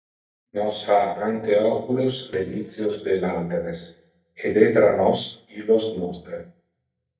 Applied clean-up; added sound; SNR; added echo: neural mask model DeepFilterNet 3.